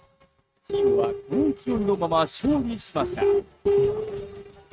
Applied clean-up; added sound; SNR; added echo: neural mask model RNNoise.